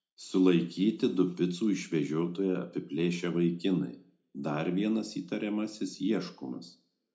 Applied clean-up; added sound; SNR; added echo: none; none; none; reverberation time 0.3 s.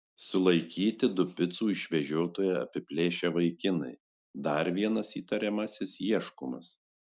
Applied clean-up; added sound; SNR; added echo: none; none; none; none.